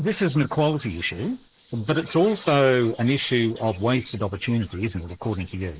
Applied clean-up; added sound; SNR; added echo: neural mask model Resemble Enhance denoiser.